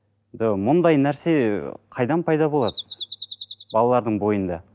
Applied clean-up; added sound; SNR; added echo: none; Bird vocalization, bird call, bird song; 14 dB; none.